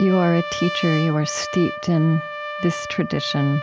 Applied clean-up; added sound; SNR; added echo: none; Trumpet; 9 dB; none.